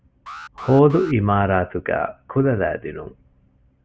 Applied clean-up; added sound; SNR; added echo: none; Alarm; 18 dB; none.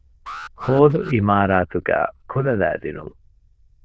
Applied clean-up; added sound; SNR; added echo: neural diffusion model UNIVERSE++.